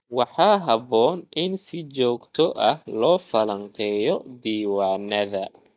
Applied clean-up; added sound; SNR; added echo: neural mask model DeepFilterNet 3.